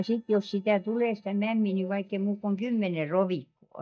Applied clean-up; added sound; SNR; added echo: neural mask model DeepFilterNet 3.